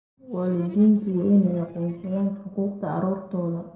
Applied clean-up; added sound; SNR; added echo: neural separator model SepFormer DNS4.